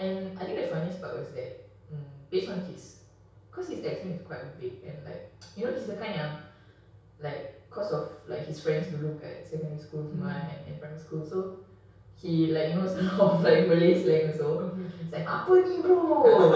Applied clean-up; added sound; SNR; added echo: none; none; none; reverberation time 0.6 s.